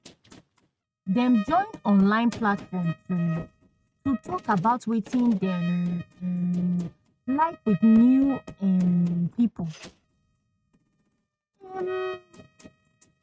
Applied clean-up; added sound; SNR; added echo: neural mask model RNNoise.